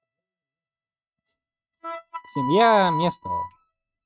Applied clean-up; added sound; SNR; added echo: neural mask model RNNoise.